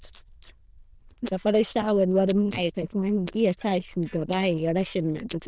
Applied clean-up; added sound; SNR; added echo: neural diffusion model UNIVERSE++.